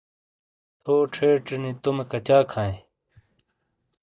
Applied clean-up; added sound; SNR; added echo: neural mask model DeepFilterNet 3.